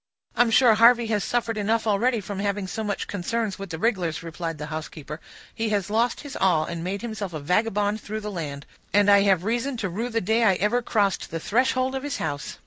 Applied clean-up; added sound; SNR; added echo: none; none; none; none.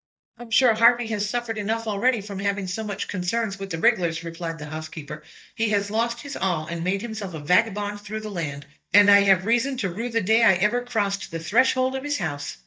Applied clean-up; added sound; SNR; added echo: neural mask model DeepFilterNet 3.